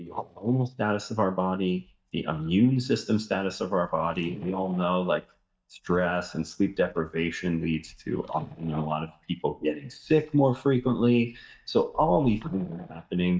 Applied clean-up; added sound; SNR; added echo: neural mask model DeepFilterNet 3.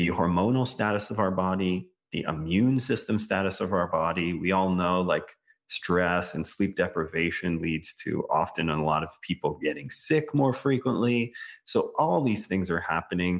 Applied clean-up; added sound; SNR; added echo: none; none; none; none.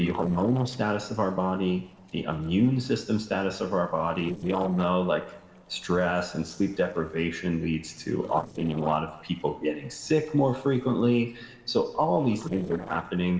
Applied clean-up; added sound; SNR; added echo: neural separator model SepFormer DNS4.